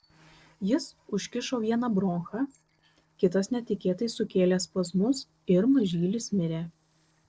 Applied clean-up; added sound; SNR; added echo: neural separator model SepFormer DNS4.